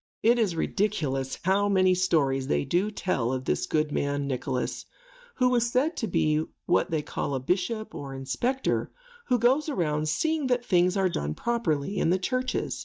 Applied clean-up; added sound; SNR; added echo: neural mask model DeepFilterNet 3.